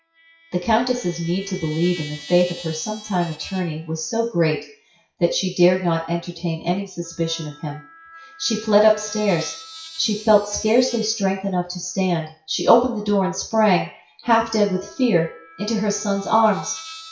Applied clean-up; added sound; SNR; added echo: classical method WPE with log-MMSE.